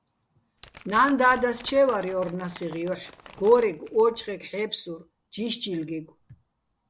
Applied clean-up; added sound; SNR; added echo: none; Crumpling, crinkling; 20 dB; none.